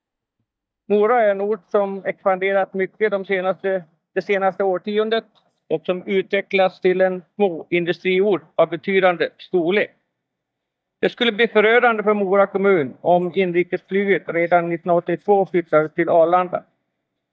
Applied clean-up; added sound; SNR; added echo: neural mask model DeepFilterNet 3.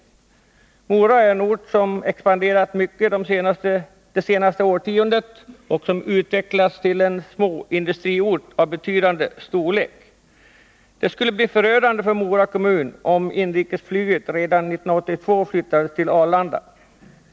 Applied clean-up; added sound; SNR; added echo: none; none; none; none.